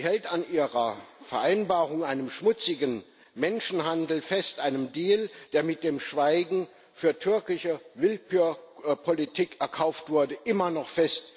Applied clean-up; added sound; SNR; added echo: none; none; none; none.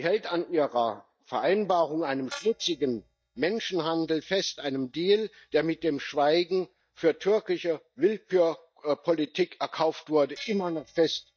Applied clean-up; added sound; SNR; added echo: neural mask model DeepFilterNet 3.